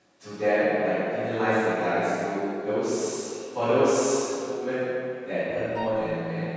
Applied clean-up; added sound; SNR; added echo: none; Wind instrument, woodwind instrument; 13 dB; reverberation time 2.2 s.